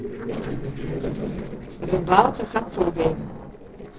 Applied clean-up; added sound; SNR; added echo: neural separator model SepFormer DNS4.